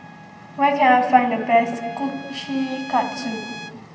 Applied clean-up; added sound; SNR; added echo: none; Trumpet; 18 dB; reverberation time 2.0 s.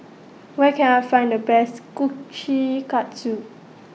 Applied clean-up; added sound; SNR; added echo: none; none; none; none.